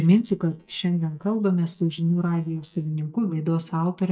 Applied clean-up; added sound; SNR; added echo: neural mask model DeepFilterNet 3.